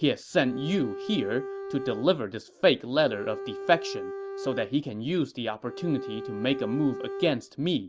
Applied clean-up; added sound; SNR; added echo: none; Bowed string instrument; 9 dB; none.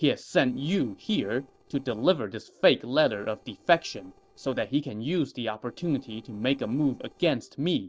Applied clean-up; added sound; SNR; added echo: neural separator model SepFormer DNS4.